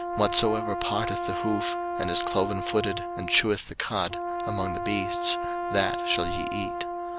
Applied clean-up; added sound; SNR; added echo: none; Brass instrument; 3 dB; none.